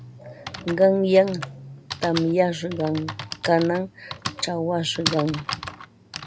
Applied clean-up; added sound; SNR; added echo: none; Typing; 11 dB; none.